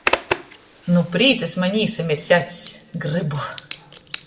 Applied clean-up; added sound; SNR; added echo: none; Zipper (clothing); 9 dB; reverberation time 1.2 s.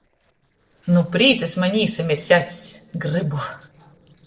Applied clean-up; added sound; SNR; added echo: neural separator model SepFormer DNS4.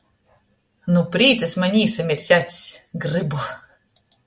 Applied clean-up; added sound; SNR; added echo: none; none; none; none.